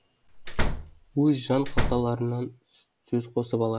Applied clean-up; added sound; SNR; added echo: none; Slam; 0 dB; none.